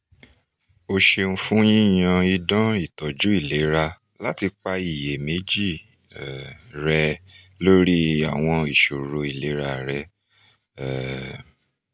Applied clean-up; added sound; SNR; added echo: none; none; none; none.